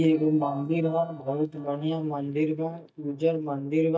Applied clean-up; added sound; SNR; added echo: neural mask model DeepFilterNet 3.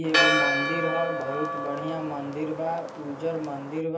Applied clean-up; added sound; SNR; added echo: none; Church bell; -2 dB; reverberation time 0.3 s.